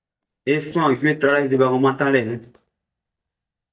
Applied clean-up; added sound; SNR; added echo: neural mask model DeepFilterNet 3.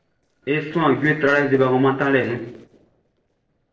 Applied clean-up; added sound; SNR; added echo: neural separator model SepFormer DNS4.